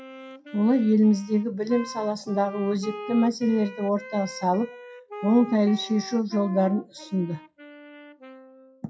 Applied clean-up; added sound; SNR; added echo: classical method WPE with log-MMSE.